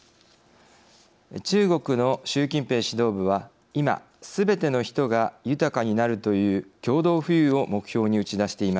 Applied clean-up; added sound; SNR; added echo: none; none; none; none.